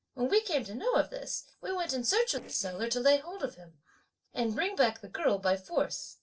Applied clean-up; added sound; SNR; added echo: neural separator model SepFormer DNS4.